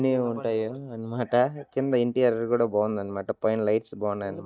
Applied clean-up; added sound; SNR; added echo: neural mask model DeepFilterNet 3.